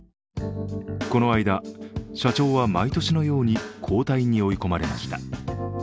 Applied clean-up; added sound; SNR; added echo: none; none; none; none.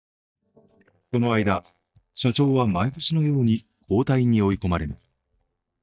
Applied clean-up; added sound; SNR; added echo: neural mask model DeepFilterNet 3.